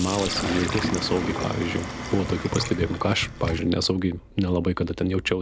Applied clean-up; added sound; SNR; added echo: none; Sink (filling or washing); 7 dB; none.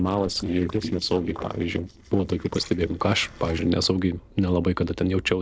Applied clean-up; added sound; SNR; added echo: neural separator model SepFormer DNS4.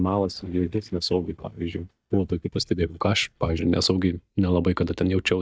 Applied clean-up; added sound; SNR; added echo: neural mask model DeepFilterNet 3.